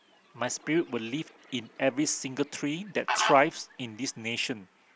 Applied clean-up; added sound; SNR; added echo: none; Fowl; 9 dB; none.